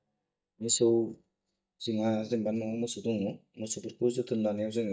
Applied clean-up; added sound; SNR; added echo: neural mask model DeepFilterNet 3.